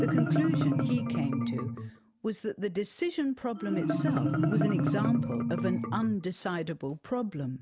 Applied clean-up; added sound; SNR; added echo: none; Marimba, xylophone; -1 dB; none.